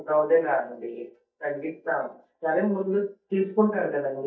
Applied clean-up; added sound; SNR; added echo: neural mask model DeepFilterNet 3.